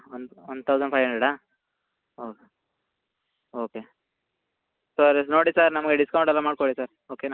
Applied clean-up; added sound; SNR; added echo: none; none; none; none.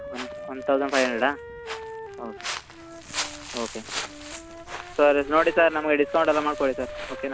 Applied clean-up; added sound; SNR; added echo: none; Walk, footsteps + Wind instrument, woodwind instrument; 10 dB; none.